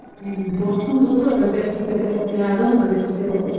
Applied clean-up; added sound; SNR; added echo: neural separator model SepFormer DNS4.